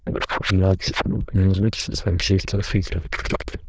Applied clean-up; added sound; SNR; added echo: neural diffusion model UNIVERSE++.